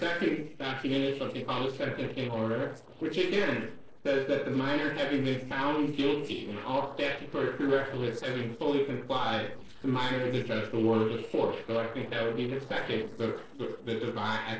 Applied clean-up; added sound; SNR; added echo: neural separator model SepFormer DNS4.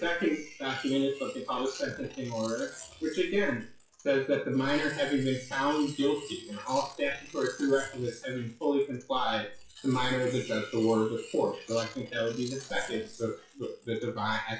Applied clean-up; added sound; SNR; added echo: classical method WPE with log-MMSE.